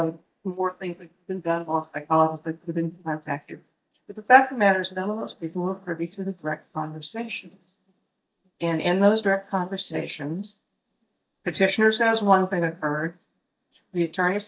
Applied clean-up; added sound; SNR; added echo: neural mask model DeepFilterNet 3.